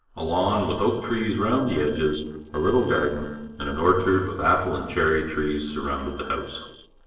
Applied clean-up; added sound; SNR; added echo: neural separator model SepFormer DNS4.